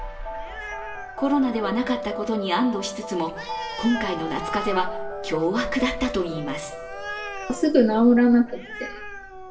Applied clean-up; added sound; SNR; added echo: none; Animal; 12 dB; reverberation time 0.8 s.